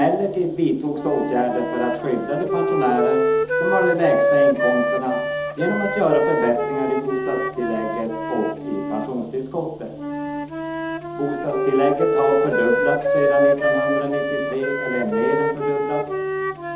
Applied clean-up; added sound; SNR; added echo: none; Wind instrument, woodwind instrument; -1 dB; reverberation time 1.2 s.